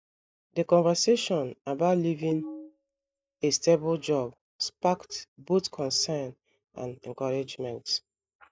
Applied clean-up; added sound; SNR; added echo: neural mask model DeepFilterNet 3.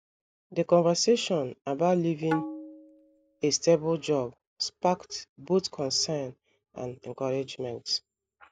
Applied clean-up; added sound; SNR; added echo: none; Tabla; 9 dB; none.